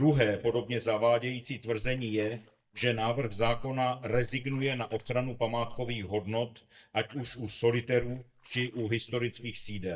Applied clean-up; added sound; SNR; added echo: neural mask model DeepFilterNet 3.